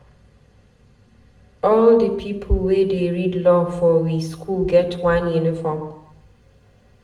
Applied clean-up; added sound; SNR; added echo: none; none; none; reverberation time 0.7 s.